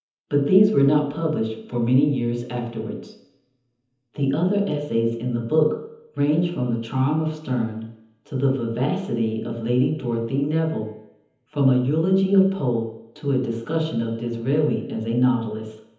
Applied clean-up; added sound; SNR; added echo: none; none; none; reverberation time 1.3 s.